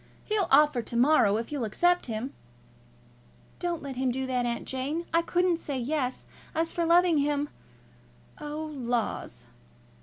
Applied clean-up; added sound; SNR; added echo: none; none; none; none.